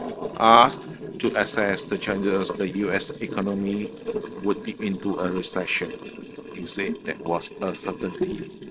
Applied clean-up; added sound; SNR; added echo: neural separator model SepFormer DNS4.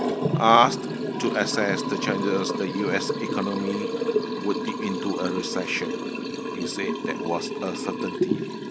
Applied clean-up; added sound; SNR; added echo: none; Liquid; 1 dB; none.